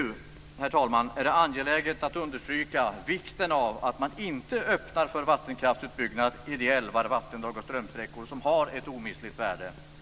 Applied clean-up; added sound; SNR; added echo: none; none; none; none.